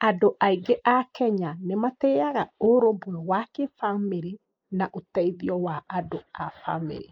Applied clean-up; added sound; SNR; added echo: neural mask model Resemble Enhance denoiser.